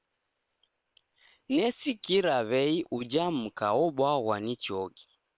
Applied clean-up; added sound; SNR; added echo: neural separator model SepFormer WHAM!.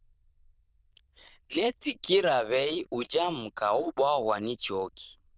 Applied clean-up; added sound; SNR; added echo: neural diffusion model UNIVERSE++.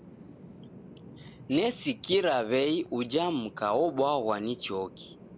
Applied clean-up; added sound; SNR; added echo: none; Bird vocalization, bird call, bird song; 20 dB; none.